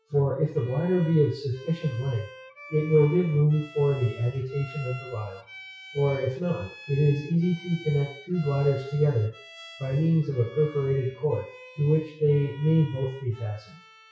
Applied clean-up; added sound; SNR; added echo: classical method WPE with log-MMSE.